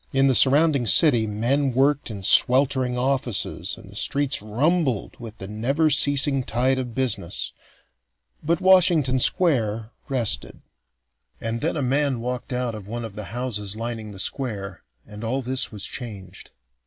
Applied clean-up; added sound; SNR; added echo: none; none; none; none.